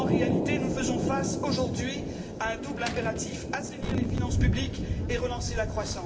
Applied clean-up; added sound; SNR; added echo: none; Thunder; -5 dB; reverberation time 0.7 s.